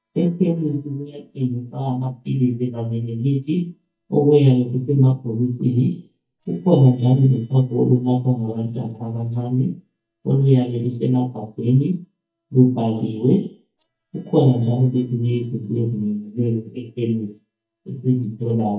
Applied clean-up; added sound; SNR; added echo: neural mask model DeepFilterNet 3.